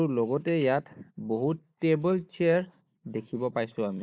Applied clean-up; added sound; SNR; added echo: neural mask model Resemble Enhance denoiser.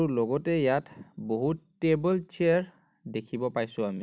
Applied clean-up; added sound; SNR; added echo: none; none; none; none.